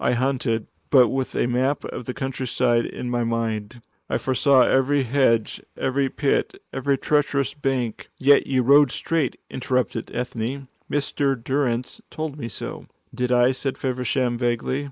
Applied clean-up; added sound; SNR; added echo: neural mask model Resemble Enhance denoiser.